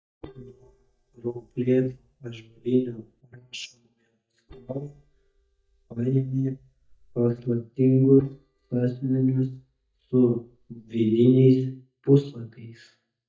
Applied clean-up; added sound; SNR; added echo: neural mask model DeepFilterNet 3.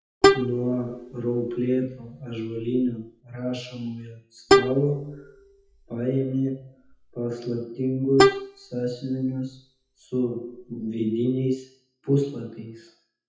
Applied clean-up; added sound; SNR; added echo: classical method WPE with log-MMSE.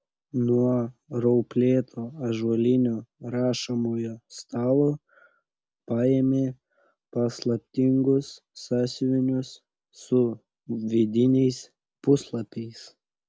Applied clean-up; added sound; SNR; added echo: none; none; none; none.